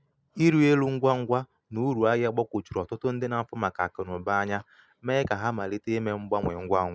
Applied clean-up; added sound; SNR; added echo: none; none; none; none.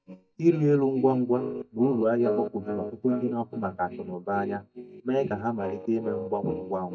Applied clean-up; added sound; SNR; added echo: neural mask model DeepFilterNet 3.